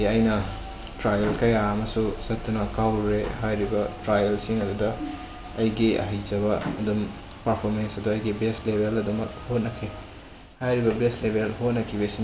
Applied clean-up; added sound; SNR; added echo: none; Microwave oven; 17 dB; none.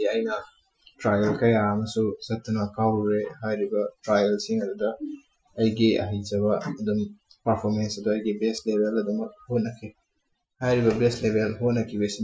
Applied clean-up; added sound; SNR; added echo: classical method Wiener filter.